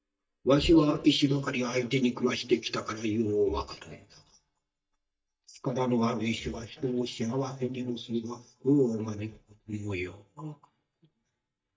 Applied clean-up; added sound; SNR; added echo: neural mask model DeepFilterNet 3.